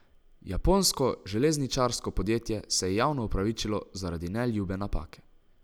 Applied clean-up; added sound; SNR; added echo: none; none; none; none.